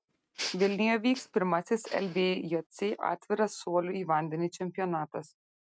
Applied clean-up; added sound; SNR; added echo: neural mask model RNNoise.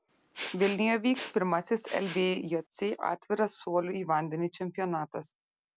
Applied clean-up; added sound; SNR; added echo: none; Respiratory sounds; 9 dB; none.